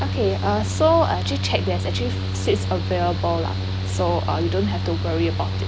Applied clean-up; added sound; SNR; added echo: none; Mechanical fan; 0 dB; none.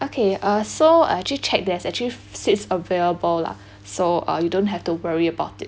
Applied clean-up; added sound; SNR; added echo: none; none; none; none.